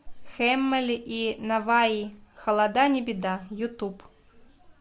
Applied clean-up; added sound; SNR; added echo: none; none; none; none.